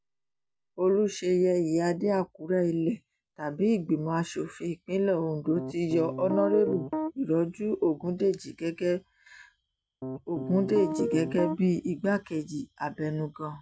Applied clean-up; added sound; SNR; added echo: none; Piano; 5 dB; none.